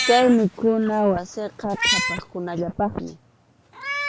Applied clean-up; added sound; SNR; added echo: none; Meow; 6 dB; none.